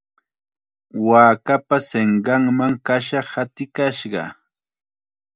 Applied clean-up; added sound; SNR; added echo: none; none; none; none.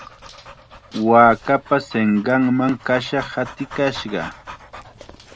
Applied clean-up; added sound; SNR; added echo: none; Dog; 19 dB; none.